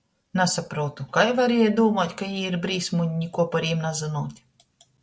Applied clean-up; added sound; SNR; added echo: none; none; none; none.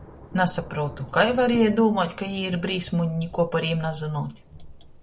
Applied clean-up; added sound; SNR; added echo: none; Thunder / Rain; 17 dB; none.